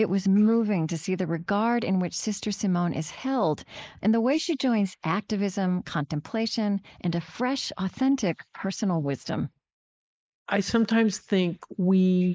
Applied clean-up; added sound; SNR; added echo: neural mask model Resemble Enhance denoiser.